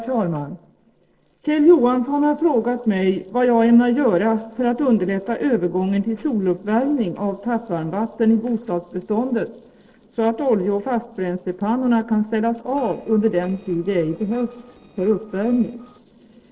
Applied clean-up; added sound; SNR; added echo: neural separator model SepFormer DNS4.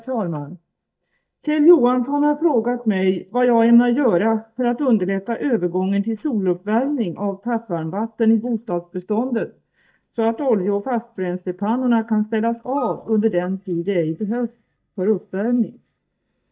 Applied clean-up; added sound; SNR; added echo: neural mask model DeepFilterNet 3.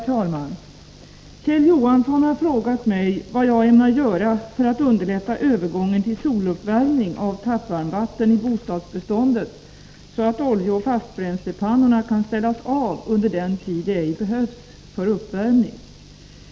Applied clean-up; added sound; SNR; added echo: none; none; none; none.